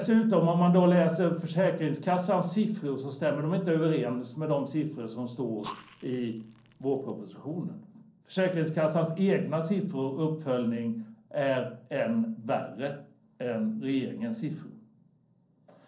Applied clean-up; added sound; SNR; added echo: neural separator model SepFormer DNS4.